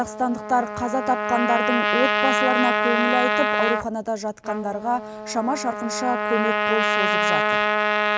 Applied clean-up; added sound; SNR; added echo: none; Trumpet; -2 dB; none.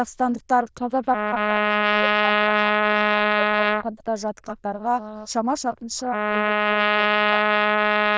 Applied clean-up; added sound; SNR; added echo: neural diffusion model UNIVERSE++.